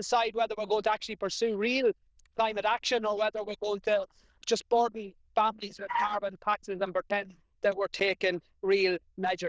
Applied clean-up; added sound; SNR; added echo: neural diffusion model UNIVERSE++.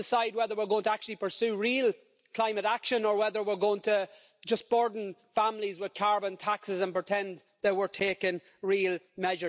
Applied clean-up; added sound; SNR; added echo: none; none; none; none.